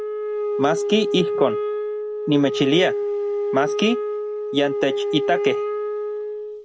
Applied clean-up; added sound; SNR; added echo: none; Wind instrument, woodwind instrument; 1 dB; none.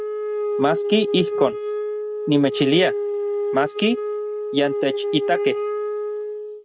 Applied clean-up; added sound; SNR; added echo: neural mask model RNNoise.